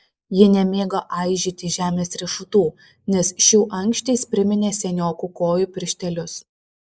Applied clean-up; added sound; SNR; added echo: neural mask model Resemble Enhance denoiser.